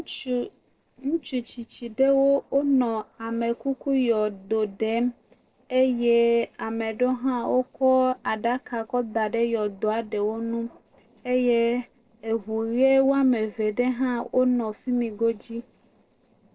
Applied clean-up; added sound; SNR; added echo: neural separator model SepFormer DNS4.